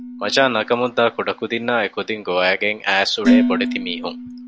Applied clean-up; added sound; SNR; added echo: none; Dishes, pots, and pans; 3 dB; none.